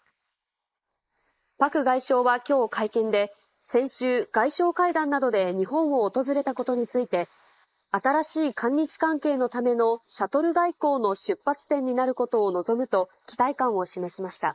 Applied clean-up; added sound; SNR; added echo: neural mask model Resemble Enhance denoiser.